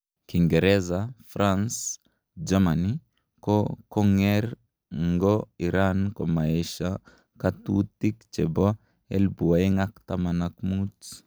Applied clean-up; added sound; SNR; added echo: none; none; none; none.